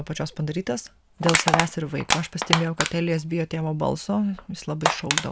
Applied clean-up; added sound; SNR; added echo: none; Crushing; 2 dB; none.